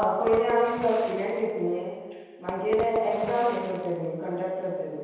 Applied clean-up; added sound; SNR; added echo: none; Fireworks; 13 dB; reverberation time 1.2 s.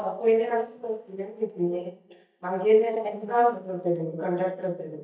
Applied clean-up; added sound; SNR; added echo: neural mask model DeepFilterNet 3.